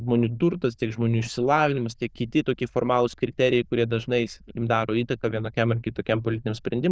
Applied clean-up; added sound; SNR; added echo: neural diffusion model UNIVERSE++.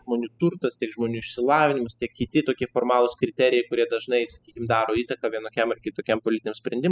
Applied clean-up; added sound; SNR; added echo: classical method spectral subtraction.